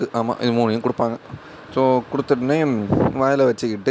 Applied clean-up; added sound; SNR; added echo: none; none; none; none.